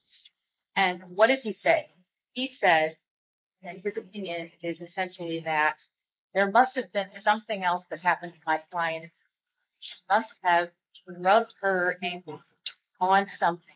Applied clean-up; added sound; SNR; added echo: neural mask model Resemble Enhance denoiser.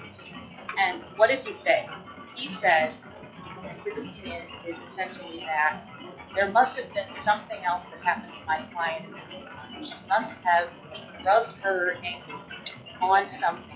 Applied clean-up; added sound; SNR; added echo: classical method log-MMSE.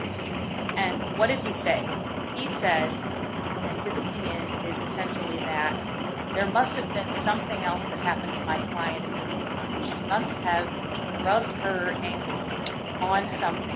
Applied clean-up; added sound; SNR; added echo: none; Rain; 0 dB; none.